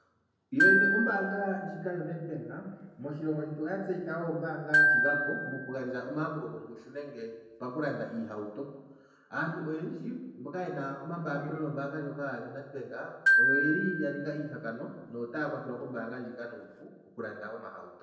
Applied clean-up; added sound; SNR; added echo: none; Glockenspiel; -4 dB; reverberation time 0.9 s.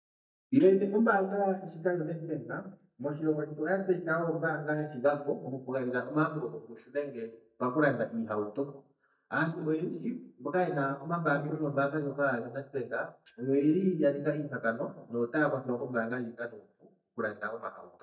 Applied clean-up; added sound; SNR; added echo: neural mask model DeepFilterNet 3.